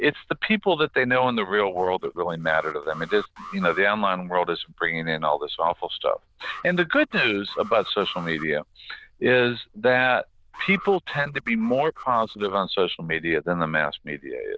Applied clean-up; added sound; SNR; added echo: neural diffusion model UNIVERSE++.